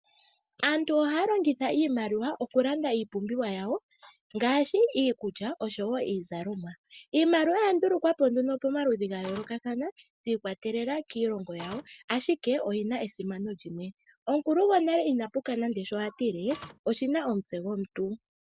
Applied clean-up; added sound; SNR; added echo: none; Printer; 15 dB; none.